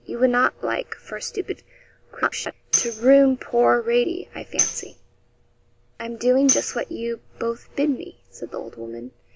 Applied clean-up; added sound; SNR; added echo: none; Tambourine; 6 dB; none.